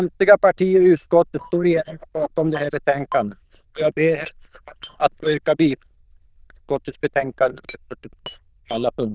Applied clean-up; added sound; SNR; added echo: neural diffusion model UNIVERSE++.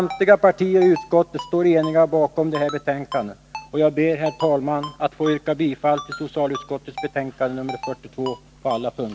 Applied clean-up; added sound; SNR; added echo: none; Ringtone; 16 dB; none.